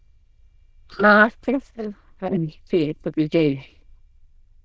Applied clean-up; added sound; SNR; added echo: neural diffusion model UNIVERSE++.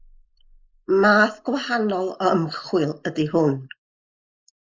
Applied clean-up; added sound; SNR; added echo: neural mask model Resemble Enhance denoiser.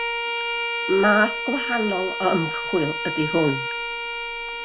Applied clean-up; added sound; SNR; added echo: none; Bowed string instrument; 3 dB; none.